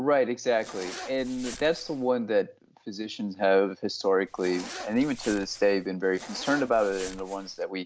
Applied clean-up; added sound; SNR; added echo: none; Zipper (clothing); 15 dB; none.